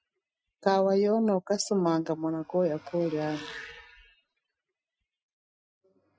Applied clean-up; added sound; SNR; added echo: classical method Wiener filter.